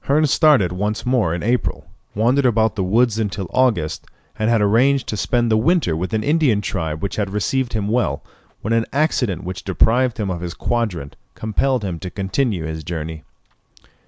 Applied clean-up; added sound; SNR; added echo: none; none; none; none.